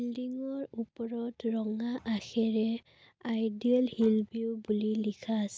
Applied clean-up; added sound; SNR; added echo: none; none; none; none.